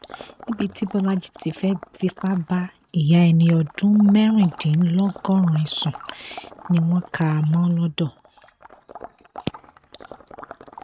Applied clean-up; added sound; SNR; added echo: neural mask model RNNoise.